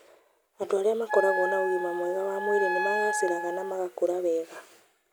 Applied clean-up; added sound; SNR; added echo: none; Wind instrument, woodwind instrument; 3 dB; none.